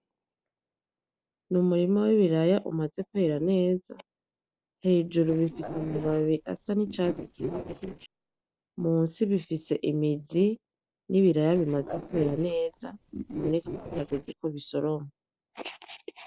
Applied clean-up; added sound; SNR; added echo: neural separator model SepFormer DNS4.